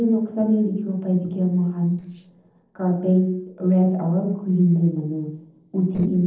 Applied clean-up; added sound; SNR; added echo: neural separator model SepFormer DNS4.